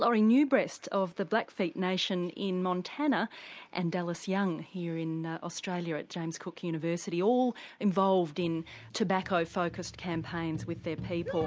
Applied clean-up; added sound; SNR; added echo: none; none; none; none.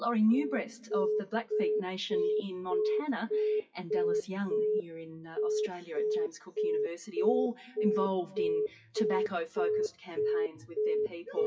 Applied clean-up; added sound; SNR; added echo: classical method WPE with log-MMSE.